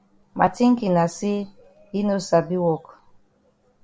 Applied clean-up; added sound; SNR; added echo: none; none; none; none.